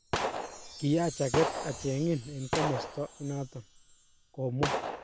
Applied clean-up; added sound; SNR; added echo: none; Gunshot, gunfire + Chime; 2 dB; none.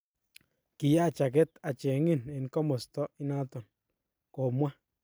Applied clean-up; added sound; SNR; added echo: none; none; none; none.